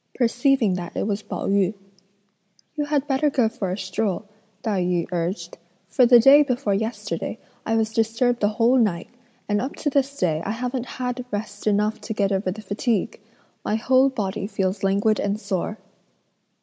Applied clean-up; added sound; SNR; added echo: none; none; none; none.